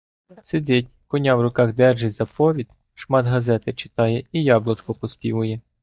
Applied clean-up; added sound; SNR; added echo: neural mask model DeepFilterNet 3.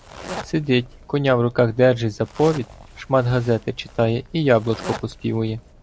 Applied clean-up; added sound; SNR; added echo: none; Zipper (clothing); 17 dB; none.